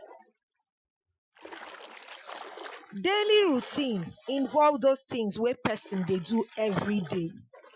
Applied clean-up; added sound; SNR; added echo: classical method Wiener filter.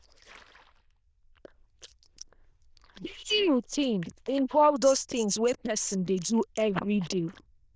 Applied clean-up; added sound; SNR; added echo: neural diffusion model UNIVERSE++.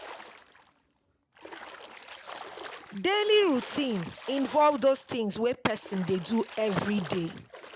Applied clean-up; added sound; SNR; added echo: none; Splash, splatter; 16 dB; none.